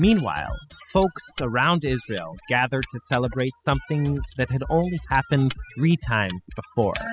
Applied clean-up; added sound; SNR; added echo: classical method spectral subtraction.